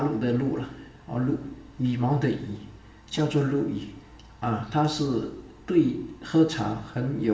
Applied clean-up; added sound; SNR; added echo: none; none; none; reverberation time 0.8 s.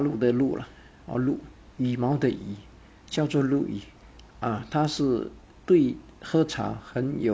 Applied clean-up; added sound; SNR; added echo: none; none; none; none.